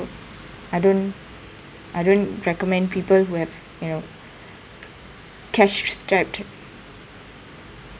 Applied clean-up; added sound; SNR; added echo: none; none; none; none.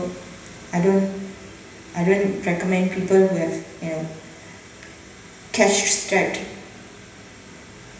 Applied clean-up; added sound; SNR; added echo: none; none; none; reverberation time 0.9 s.